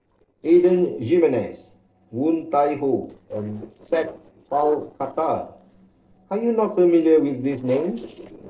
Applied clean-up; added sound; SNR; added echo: neural separator model SepFormer DNS4.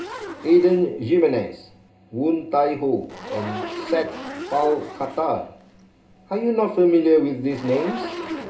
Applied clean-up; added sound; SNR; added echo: none; Zipper (clothing); 13 dB; reverberation time 0.2 s.